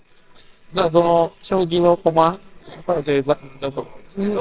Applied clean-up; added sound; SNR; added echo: neural separator model SepFormer WHAMR!.